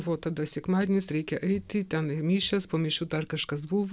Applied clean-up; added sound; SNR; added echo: none; none; none; none.